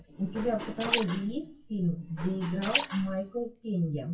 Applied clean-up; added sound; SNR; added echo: classical method WPE with log-MMSE.